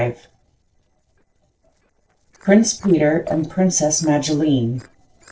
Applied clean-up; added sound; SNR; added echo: neural separator model SepFormer DNS4.